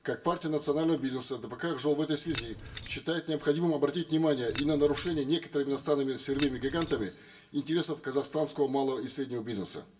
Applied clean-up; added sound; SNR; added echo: none; Keys jangling; 11 dB; reverberation time 0.2 s.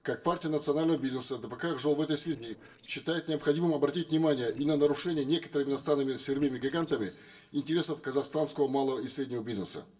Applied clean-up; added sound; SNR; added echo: neural separator model SepFormer DNS4.